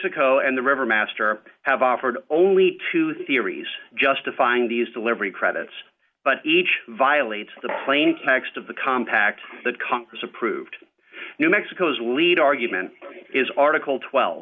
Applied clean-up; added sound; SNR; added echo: none; none; none; none.